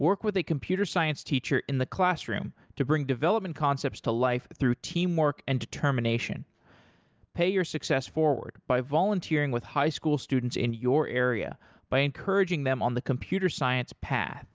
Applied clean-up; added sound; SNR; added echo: none; none; none; none.